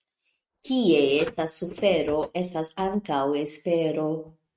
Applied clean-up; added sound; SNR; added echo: neural mask model RNNoise.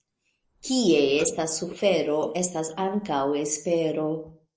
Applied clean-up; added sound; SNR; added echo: neural mask model Resemble Enhance denoiser.